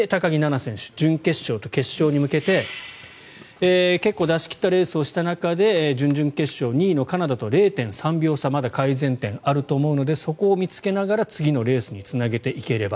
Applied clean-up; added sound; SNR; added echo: none; none; none; none.